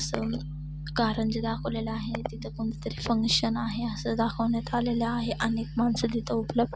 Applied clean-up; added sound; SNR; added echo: none; none; none; none.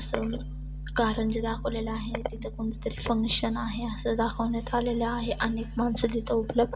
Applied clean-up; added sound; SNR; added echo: none; none; none; reverberation time 0.3 s.